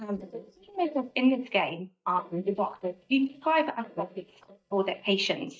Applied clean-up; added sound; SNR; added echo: neural mask model DeepFilterNet 3.